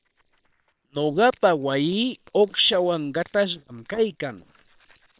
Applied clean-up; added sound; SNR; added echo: neural separator model SepFormer WHAM!.